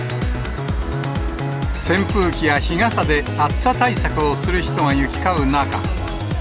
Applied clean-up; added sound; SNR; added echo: none; none; none; none.